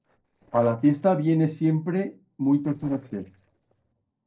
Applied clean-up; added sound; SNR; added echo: neural separator model SepFormer DNS4.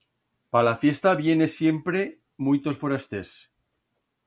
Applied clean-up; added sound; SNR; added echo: none; none; none; none.